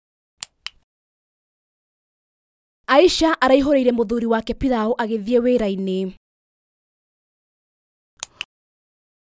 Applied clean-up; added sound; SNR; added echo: none; none; none; none.